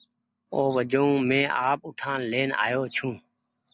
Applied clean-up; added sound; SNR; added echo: none; none; none; none.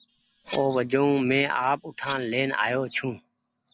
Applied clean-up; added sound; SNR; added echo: none; Cutlery, silverware; 19 dB; none.